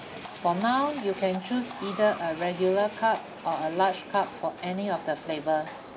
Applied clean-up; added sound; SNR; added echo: none; Alarm + Livestock, farm animals, working animals; 13 dB; none.